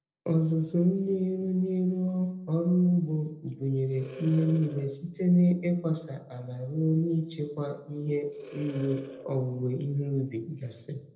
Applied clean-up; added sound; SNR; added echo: neural separator model SepFormer DNS4.